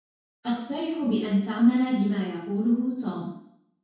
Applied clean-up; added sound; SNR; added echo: none; none; none; reverberation time 0.6 s.